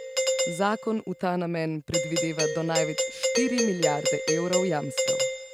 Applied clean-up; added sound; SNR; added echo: none; Doorbell; -1 dB; none.